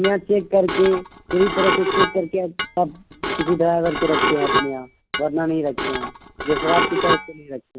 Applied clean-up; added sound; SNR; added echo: none; Dishes, pots, and pans / Glass; 3 dB; none.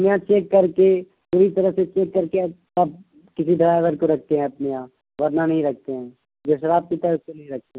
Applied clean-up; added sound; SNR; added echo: none; none; none; none.